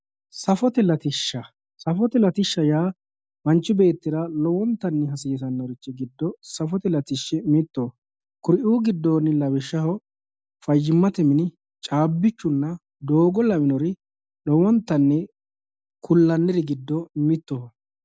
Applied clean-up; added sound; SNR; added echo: none; none; none; none.